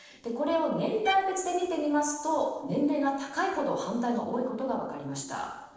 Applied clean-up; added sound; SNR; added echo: neural separator model SepFormer DNS4.